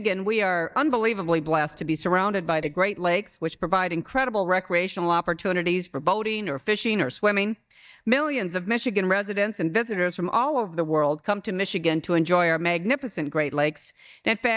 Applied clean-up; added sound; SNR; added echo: neural mask model DeepFilterNet 3.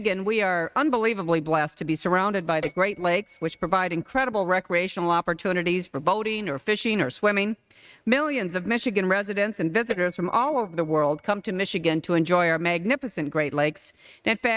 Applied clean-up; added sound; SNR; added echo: neural mask model RNNoise.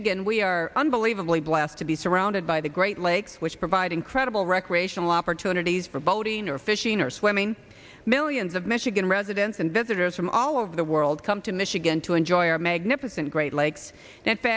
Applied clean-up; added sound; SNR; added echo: none; none; none; none.